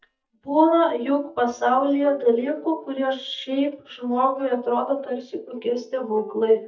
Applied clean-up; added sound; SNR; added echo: neural mask model DeepFilterNet 3.